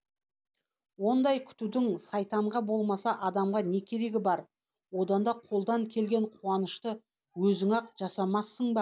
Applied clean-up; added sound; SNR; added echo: none; none; none; none.